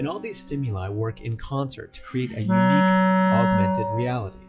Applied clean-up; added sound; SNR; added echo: classical method log-MMSE.